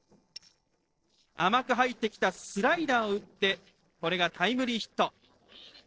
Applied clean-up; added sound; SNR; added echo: neural separator model SepFormer DNS4.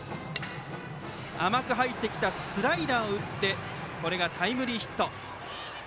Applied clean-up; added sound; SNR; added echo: none; none; none; none.